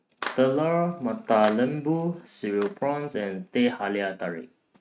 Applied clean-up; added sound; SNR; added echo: neural mask model RNNoise.